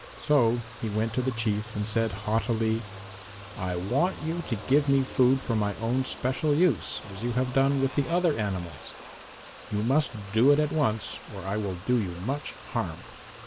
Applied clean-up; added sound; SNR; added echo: none; Motorcycle + Water; 15 dB; none.